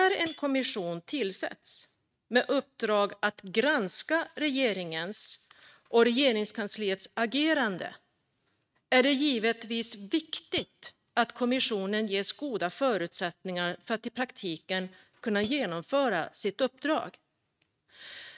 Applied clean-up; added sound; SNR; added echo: neural mask model RNNoise.